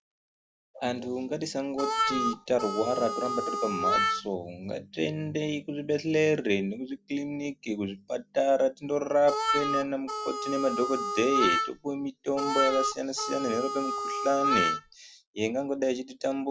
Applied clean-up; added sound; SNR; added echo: none; Harmonica; 0 dB; none.